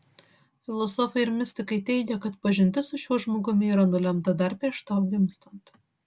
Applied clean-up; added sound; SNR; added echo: none; none; none; none.